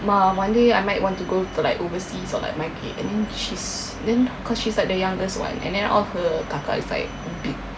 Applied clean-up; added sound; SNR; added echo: none; none; none; none.